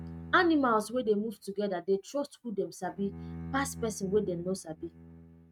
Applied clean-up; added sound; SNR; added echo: neural mask model RNNoise.